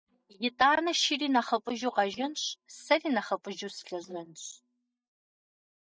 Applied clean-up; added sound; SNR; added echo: neural mask model DeepFilterNet 3.